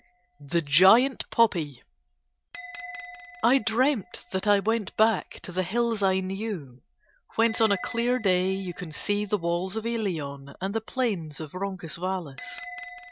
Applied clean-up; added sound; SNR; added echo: none; Bell; 20 dB; none.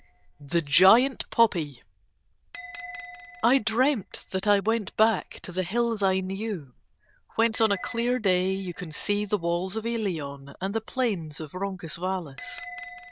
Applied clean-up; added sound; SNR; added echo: neural diffusion model UNIVERSE++.